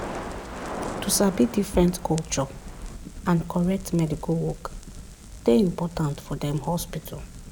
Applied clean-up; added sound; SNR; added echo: none; Crackle; 10 dB; none.